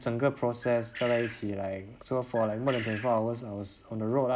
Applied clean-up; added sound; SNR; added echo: none; Bird; 13 dB; none.